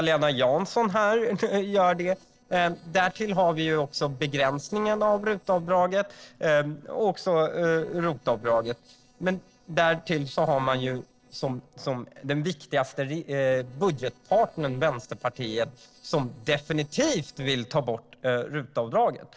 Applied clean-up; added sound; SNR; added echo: neural separator model SepFormer DNS4.